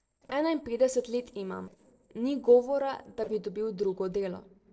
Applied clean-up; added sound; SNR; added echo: neural separator model SepFormer DNS4.